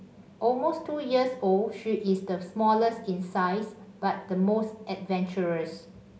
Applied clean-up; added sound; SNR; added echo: none; none; none; none.